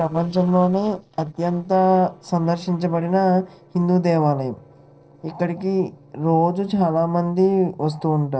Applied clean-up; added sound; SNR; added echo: neural separator model SepFormer DNS4.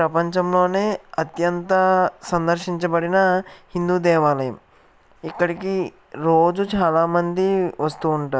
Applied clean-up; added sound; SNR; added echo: none; none; none; none.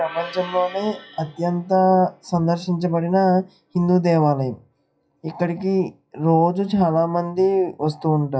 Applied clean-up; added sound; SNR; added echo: classical method WPE with log-MMSE.